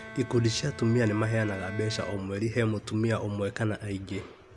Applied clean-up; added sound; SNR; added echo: none; Bowed string instrument; 16 dB; none.